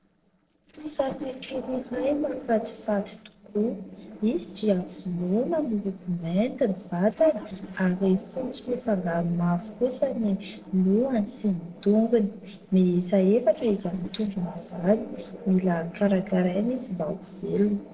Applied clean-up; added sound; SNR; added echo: neural separator model SepFormer DNS4.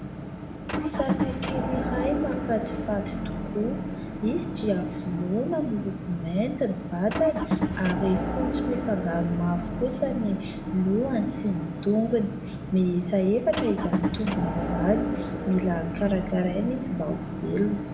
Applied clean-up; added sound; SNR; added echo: none; Motor vehicle (road) / Engine; 3 dB; reverberation time 0.8 s.